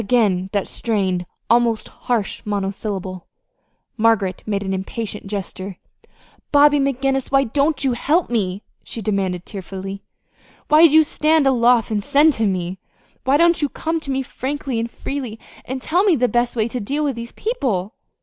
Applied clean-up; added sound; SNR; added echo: none; none; none; none.